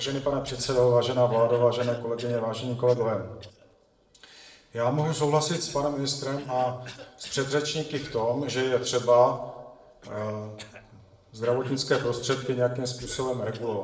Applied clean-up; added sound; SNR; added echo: neural separator model SepFormer DNS4.